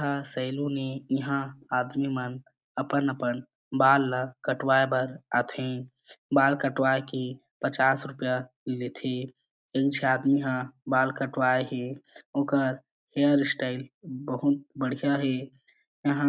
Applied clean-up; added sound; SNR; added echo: none; none; none; none.